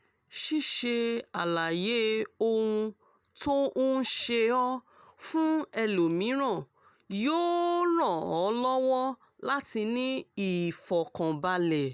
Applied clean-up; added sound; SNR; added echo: none; none; none; none.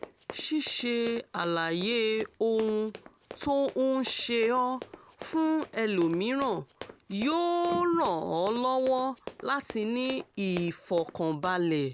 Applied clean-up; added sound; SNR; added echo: none; Run; 17 dB; none.